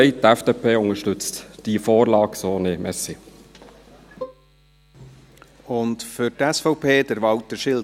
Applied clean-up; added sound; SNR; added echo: none; Bowed string instrument; 17 dB; none.